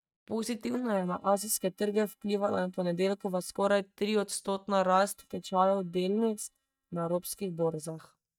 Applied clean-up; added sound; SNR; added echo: neural mask model DeepFilterNet 3.